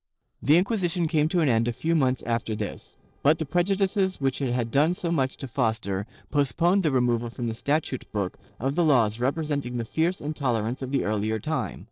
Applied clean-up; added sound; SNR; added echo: neural separator model SepFormer DNS4.